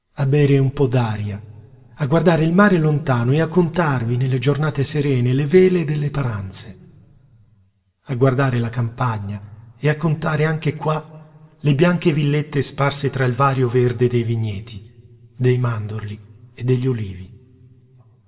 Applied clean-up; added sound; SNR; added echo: none; none; none; reverberation time 1.5 s.